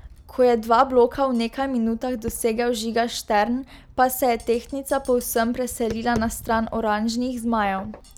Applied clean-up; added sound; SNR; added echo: none; Knock + Tap; 18 dB; none.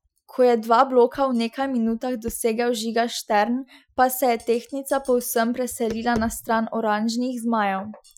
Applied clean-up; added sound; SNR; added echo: classical method Wiener filter.